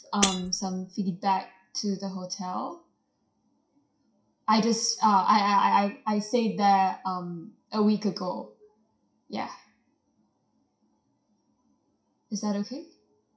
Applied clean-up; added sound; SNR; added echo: classical method WPE with log-MMSE.